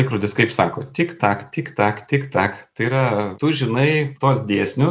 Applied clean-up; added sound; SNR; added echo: none; none; none; none.